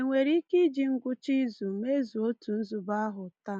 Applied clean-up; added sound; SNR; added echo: none; none; none; none.